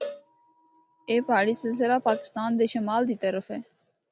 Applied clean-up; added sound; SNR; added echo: none; Cowbell; 16 dB; none.